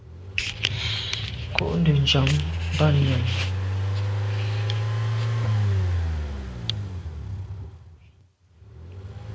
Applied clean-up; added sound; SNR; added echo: none; Engine; -1 dB; none.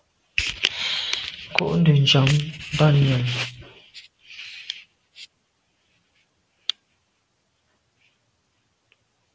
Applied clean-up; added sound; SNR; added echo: none; none; none; none.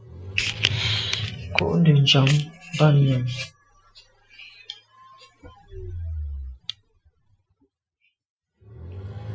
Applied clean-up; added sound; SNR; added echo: classical method Wiener filter.